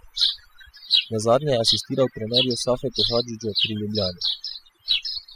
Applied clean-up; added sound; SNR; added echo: classical method spectral subtraction.